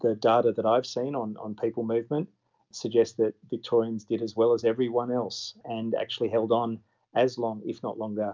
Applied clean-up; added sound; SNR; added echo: none; none; none; none.